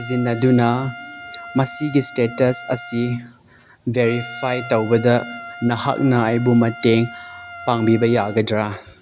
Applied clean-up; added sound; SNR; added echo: none; Trumpet; 16 dB; none.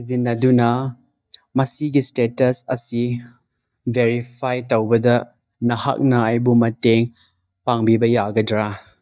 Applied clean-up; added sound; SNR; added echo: neural mask model DeepFilterNet 3.